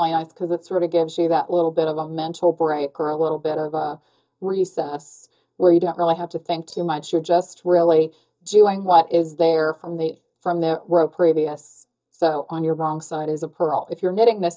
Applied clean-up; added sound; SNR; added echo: neural mask model DeepFilterNet 3.